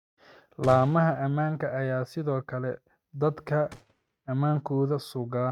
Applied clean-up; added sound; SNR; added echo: neural mask model RNNoise.